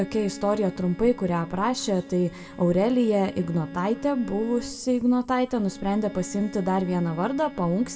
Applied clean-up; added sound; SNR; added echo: none; Bowed string instrument; 16 dB; reverberation time 1.0 s.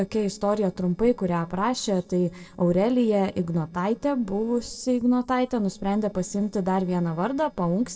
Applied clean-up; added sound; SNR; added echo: neural separator model SepFormer DNS4.